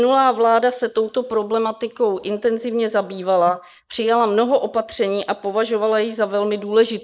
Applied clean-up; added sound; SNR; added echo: neural mask model Resemble Enhance denoiser.